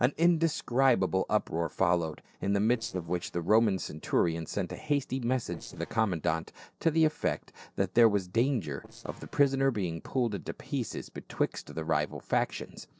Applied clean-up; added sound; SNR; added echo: neural separator model SepFormer DNS4.